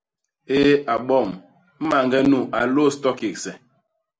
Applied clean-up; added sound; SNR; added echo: none; none; none; none.